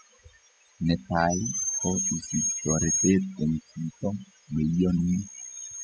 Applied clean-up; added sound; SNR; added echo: classical method spectral subtraction.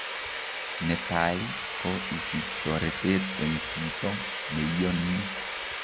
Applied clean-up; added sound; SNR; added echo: none; Sawing; -2 dB; none.